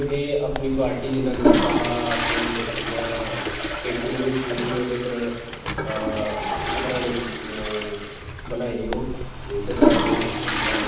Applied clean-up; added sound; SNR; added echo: none; Toilet flush / Water; -3 dB; reverberation time 0.7 s.